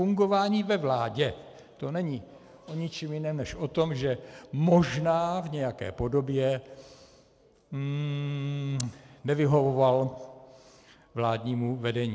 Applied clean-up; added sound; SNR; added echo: none; none; none; none.